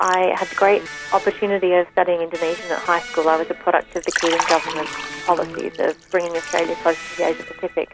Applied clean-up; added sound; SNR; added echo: none; Liquid + Electric guitar; 10 dB; none.